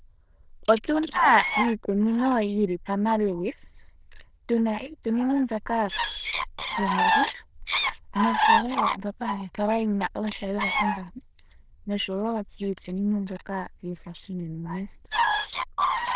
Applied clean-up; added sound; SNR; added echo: neural diffusion model UNIVERSE++.